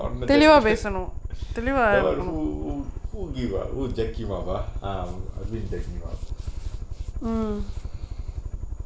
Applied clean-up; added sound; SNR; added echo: none; Aircraft; 6 dB; none.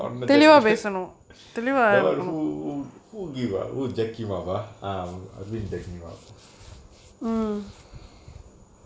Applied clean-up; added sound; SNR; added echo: none; none; none; none.